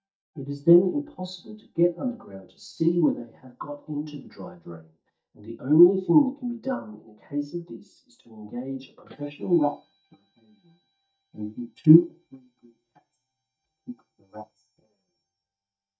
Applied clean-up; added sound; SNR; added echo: neural mask model DeepFilterNet 3.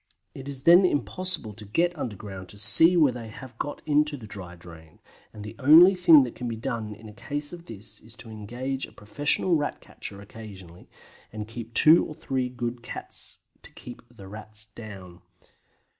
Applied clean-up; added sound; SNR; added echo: none; none; none; none.